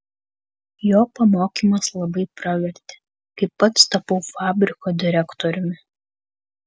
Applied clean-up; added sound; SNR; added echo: none; none; none; none.